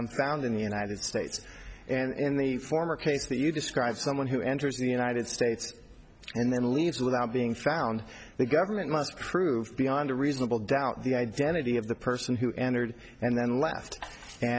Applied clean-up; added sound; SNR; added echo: none; none; none; none.